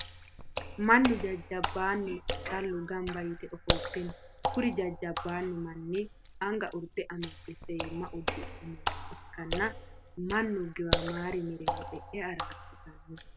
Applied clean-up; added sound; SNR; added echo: none; Water / Splash, splatter; 2 dB; none.